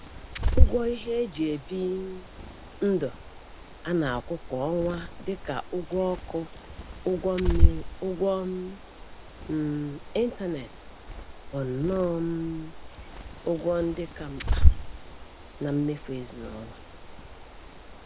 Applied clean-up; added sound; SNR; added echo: none; Bird; -3 dB; none.